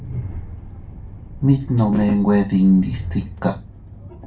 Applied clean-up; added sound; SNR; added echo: none; Train; 12 dB; reverberation time 0.2 s.